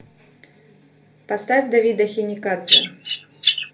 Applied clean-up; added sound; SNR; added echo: none; Bird vocalization, bird call, bird song; -4 dB; reverberation time 0.3 s.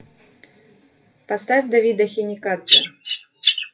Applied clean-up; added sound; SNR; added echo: classical method WPE with log-MMSE.